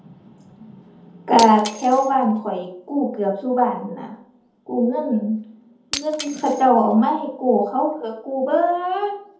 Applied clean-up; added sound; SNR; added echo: none; Shatter; 19 dB; reverberation time 0.6 s.